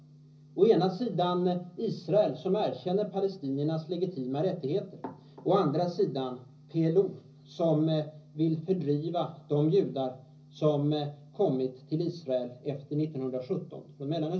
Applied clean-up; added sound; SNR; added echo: none; none; none; reverberation time 0.5 s.